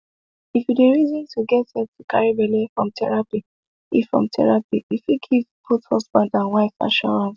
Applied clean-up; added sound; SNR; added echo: none; none; none; none.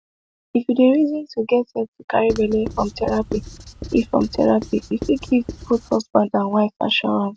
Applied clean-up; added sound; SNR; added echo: none; Writing; 13 dB; none.